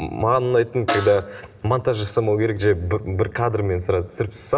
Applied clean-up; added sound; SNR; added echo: none; Snare drum; 10 dB; reverberation time 2.2 s.